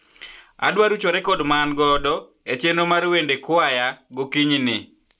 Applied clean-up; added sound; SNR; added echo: none; Wind; 13 dB; none.